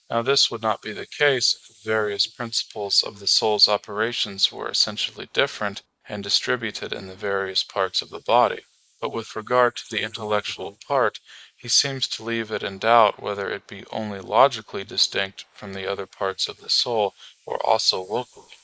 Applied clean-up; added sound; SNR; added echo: neural mask model Resemble Enhance denoiser.